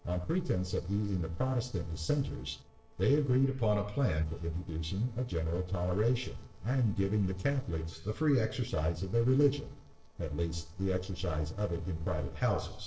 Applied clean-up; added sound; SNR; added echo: neural separator model SepFormer DNS4.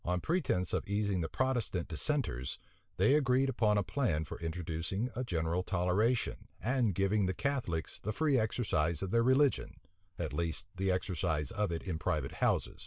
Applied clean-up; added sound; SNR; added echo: none; none; none; none.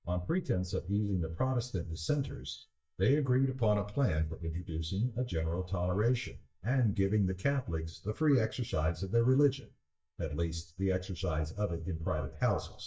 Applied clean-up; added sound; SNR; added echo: neural mask model DeepFilterNet 3.